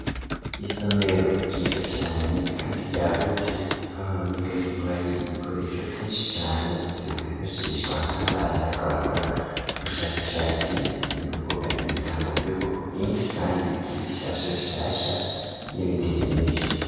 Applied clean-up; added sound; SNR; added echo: none; Computer keyboard; 6 dB; reverberation time 2.2 s.